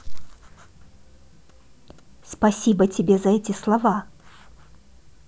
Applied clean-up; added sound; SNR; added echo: none; none; none; none.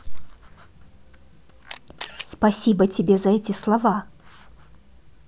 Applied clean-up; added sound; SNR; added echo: none; Camera; 16 dB; none.